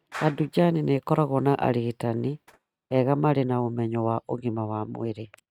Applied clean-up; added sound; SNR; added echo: neural mask model RNNoise.